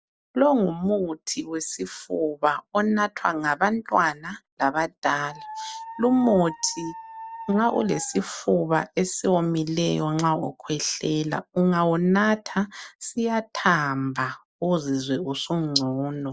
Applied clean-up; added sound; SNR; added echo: none; Dog; 15 dB; none.